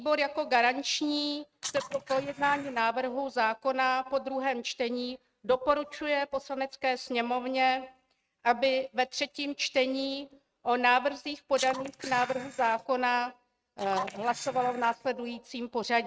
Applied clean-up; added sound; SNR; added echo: neural mask model RNNoise.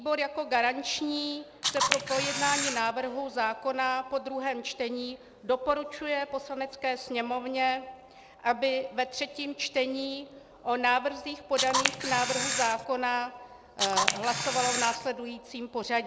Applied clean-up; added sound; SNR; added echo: none; Camera; -1 dB; none.